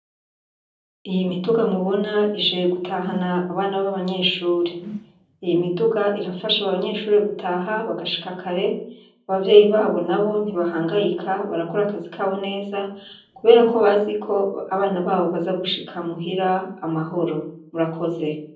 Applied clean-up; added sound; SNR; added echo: none; Whoosh, swoosh, swish; 19 dB; reverberation time 0.6 s.